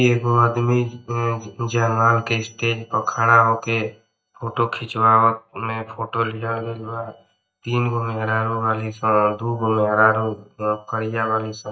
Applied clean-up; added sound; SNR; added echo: neural mask model DeepFilterNet 3.